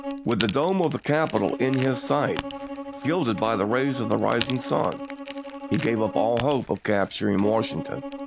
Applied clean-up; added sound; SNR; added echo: none; Crack / Crackle + Bowed string instrument; 9 dB; none.